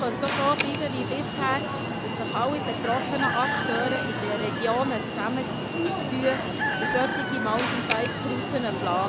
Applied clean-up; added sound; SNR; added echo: none; Alarm + Chicken, rooster; 0 dB; none.